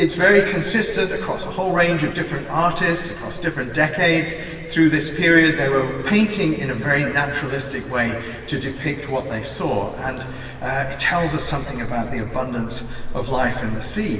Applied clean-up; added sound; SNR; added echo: none; Bird; 12 dB; reverberation time 2.6 s.